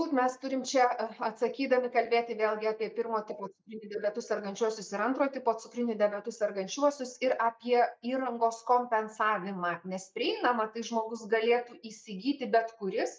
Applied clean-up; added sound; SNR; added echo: neural mask model DeepFilterNet 3.